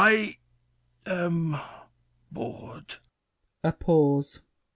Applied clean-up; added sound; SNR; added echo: none; none; none; none.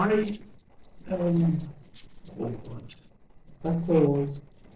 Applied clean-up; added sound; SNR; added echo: neural separator model SepFormer DNS4.